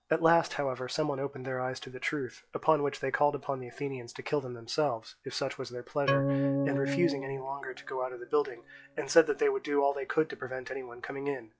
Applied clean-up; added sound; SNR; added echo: classical method log-MMSE.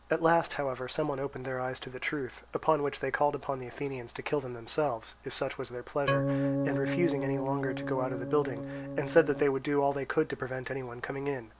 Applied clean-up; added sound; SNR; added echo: none; Organ; 1 dB; none.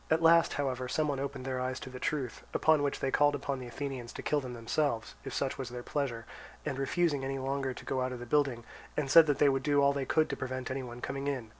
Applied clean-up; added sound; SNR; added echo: none; none; none; none.